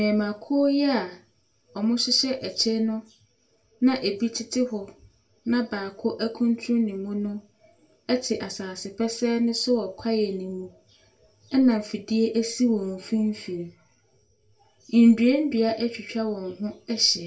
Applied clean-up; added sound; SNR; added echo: none; none; none; reverberation time 0.2 s.